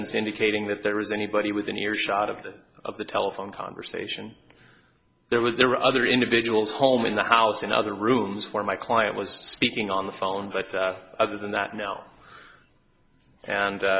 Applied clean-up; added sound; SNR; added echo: none; none; none; none.